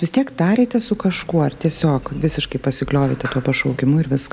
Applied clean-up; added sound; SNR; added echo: none; Sliding door; 19 dB; none.